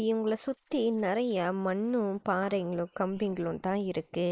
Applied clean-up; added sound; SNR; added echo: neural mask model Resemble Enhance denoiser.